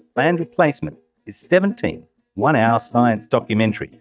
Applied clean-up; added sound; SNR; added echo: neural mask model DeepFilterNet 3.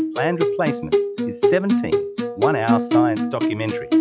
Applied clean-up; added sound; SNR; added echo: classical method log-MMSE.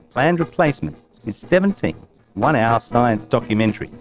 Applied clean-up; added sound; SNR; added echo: neural separator model SepFormer DNS4.